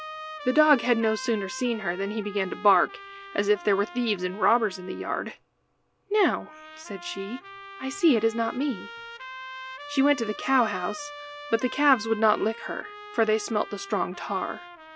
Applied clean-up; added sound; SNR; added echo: none; Trumpet; 15 dB; none.